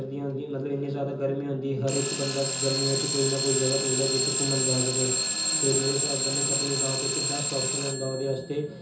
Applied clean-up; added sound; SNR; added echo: none; Alarm / Clock; -1 dB; reverberation time 0.6 s.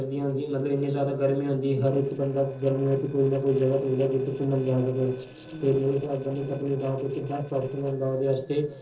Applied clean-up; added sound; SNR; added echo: neural separator model SepFormer DNS4.